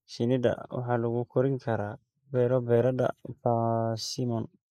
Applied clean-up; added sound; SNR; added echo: neural mask model Resemble Enhance denoiser.